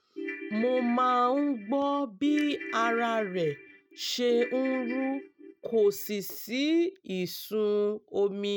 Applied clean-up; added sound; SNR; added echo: neural mask model RNNoise.